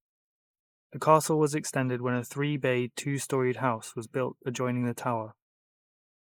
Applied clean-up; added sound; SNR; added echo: neural mask model Resemble Enhance denoiser.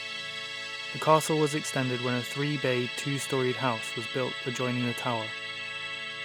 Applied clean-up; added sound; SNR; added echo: none; Musical instrument; 6 dB; none.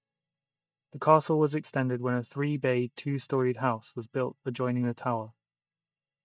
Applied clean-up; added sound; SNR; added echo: neural mask model DeepFilterNet 3.